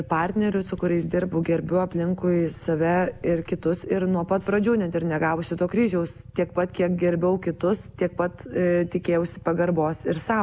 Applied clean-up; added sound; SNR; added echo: none; Idling / Motorcycle; 20 dB; none.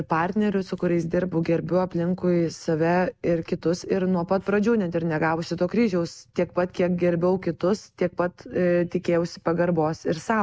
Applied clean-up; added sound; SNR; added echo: neural mask model RNNoise.